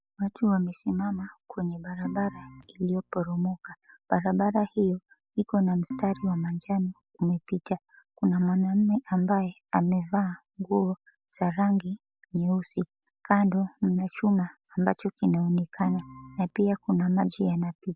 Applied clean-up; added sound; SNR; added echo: none; Organ; 15 dB; none.